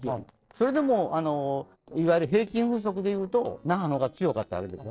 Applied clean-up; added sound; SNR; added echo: neural separator model SepFormer DNS4.